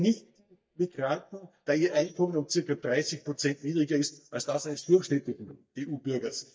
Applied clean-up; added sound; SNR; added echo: neural mask model DeepFilterNet 3.